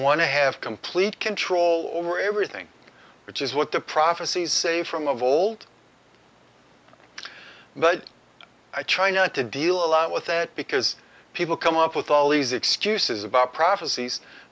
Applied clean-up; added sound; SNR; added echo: none; none; none; none.